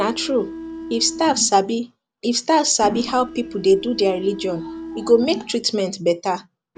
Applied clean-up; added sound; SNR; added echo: none; Mechanisms; 13 dB; none.